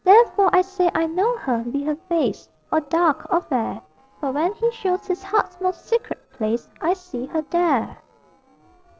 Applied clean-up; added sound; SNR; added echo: neural separator model SepFormer DNS4.